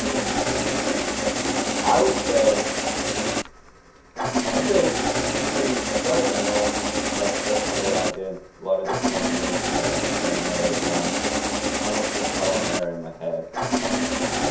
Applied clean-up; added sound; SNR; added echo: none; Engine starting; -3 dB; reverberation time 0.5 s.